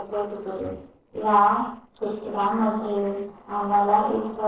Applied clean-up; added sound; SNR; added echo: neural separator model SepFormer DNS4.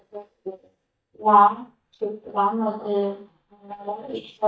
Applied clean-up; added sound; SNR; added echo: neural mask model DeepFilterNet 3.